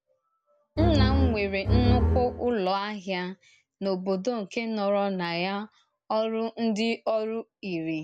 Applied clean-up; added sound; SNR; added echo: none; Bowed string instrument; -5 dB; none.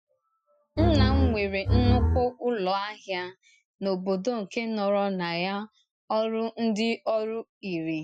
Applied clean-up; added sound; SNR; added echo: classical method Wiener filter.